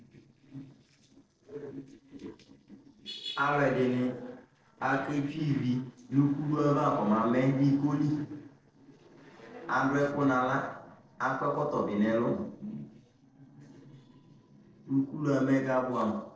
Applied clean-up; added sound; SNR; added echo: neural separator model SepFormer DNS4.